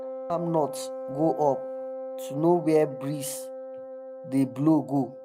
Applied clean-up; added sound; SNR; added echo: none; Wind instrument, woodwind instrument; 10 dB; none.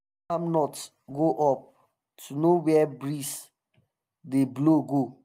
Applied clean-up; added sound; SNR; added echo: none; none; none; none.